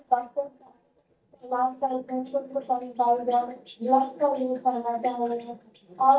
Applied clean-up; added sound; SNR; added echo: neural mask model DeepFilterNet 3.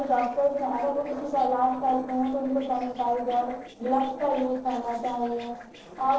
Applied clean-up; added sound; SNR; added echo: neural separator model SepFormer DNS4.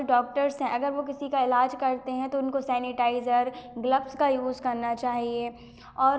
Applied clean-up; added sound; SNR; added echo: none; none; none; none.